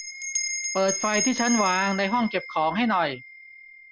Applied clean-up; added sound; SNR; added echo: none; Bell; 6 dB; none.